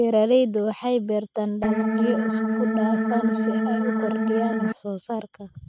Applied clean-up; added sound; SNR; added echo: neural mask model RNNoise.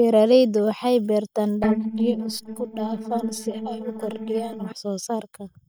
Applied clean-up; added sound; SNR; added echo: neural mask model DeepFilterNet 3.